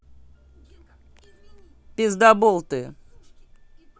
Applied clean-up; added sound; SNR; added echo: none; none; none; none.